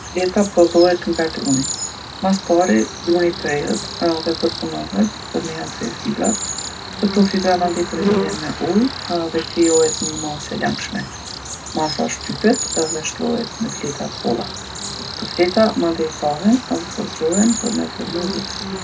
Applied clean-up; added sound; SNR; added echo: none; Cricket; 7 dB; reverberation time 0.2 s.